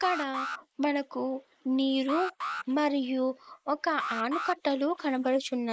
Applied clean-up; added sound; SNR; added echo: neural mask model Resemble Enhance denoiser.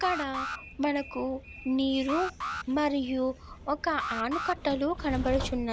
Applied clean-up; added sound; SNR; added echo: none; Train + Alarm; 8 dB; none.